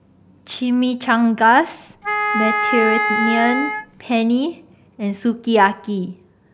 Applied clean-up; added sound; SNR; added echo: none; Wind instrument, woodwind instrument; 1 dB; none.